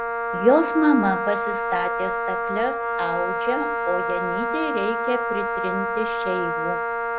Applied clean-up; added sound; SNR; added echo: none; Wind instrument, woodwind instrument; 0 dB; none.